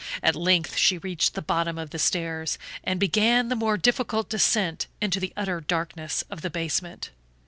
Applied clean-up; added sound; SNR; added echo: none; none; none; none.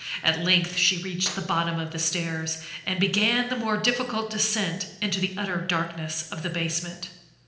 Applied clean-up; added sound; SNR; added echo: none; Clapping; 20 dB; reverberation time 0.8 s.